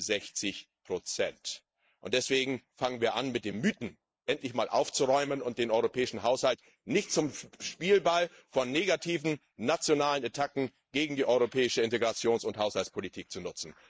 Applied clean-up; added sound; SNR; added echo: neural mask model Resemble Enhance denoiser.